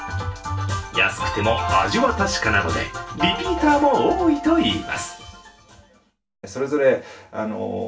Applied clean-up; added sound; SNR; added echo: none; none; none; reverberation time 0.3 s.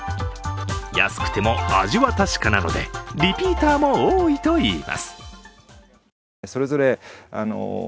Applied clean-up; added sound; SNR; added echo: none; none; none; none.